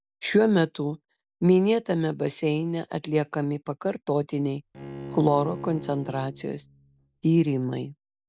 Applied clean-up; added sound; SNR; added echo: none; Bowed string instrument; 14 dB; none.